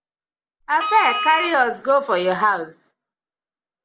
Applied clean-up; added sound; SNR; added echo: none; Wind instrument, woodwind instrument; 4 dB; none.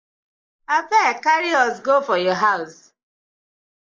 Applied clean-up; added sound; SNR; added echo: neural mask model Resemble Enhance denoiser.